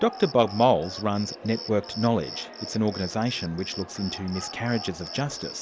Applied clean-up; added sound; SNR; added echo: none; Cricket; 13 dB; none.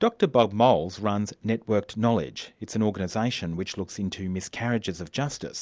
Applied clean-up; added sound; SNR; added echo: none; none; none; none.